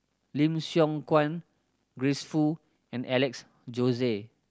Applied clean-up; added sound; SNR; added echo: none; none; none; none.